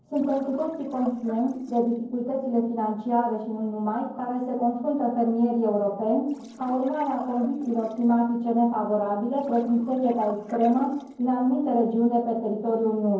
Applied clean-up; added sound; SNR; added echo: neural separator model SepFormer DNS4.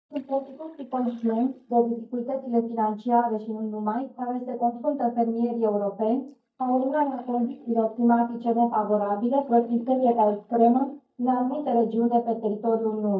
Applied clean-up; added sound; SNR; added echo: neural mask model DeepFilterNet 3.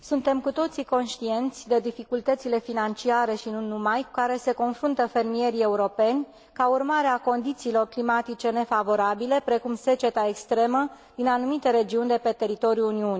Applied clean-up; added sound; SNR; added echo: none; none; none; none.